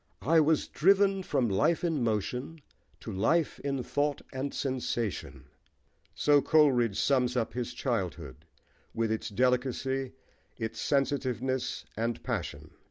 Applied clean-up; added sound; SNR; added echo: none; none; none; none.